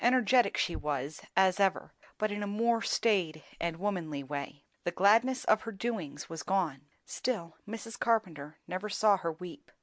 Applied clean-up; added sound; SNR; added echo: none; none; none; none.